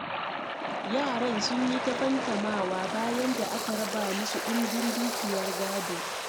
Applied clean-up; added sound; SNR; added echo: none; Waves, surf; 1 dB; none.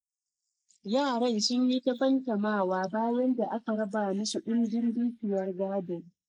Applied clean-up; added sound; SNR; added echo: neural mask model Resemble Enhance denoiser.